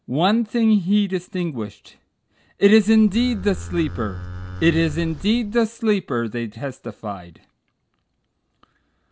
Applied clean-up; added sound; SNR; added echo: none; Livestock, farm animals, working animals; 10 dB; none.